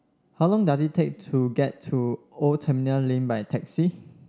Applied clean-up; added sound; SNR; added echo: none; none; none; none.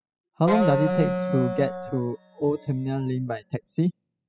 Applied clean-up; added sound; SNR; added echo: classical method spectral subtraction.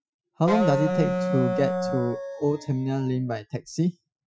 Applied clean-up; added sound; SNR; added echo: classical method Wiener filter.